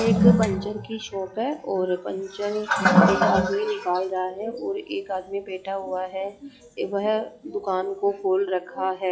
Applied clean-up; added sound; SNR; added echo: classical method log-MMSE.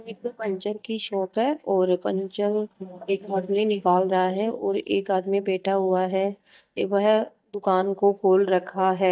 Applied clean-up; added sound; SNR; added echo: neural mask model DeepFilterNet 3.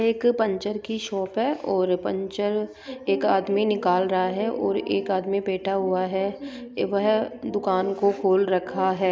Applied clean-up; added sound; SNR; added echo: none; none; none; none.